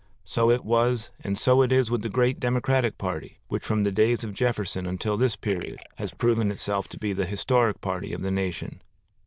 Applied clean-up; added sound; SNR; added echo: neural diffusion model UNIVERSE++.